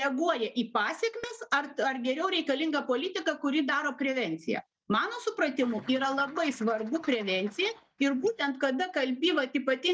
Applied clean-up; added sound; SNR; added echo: neural mask model DeepFilterNet 3.